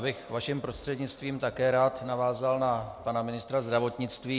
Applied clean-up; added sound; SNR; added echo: none; none; none; none.